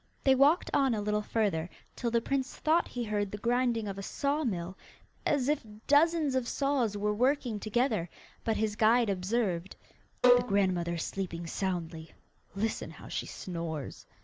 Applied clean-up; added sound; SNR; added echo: none; Bowed string instrument; 1 dB; none.